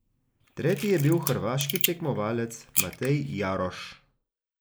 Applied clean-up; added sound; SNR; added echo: neural mask model Resemble Enhance denoiser.